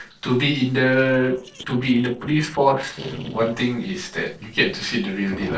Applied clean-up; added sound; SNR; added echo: neural separator model SepFormer DNS4.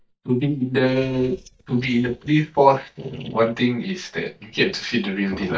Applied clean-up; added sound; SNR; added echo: neural mask model DeepFilterNet 3.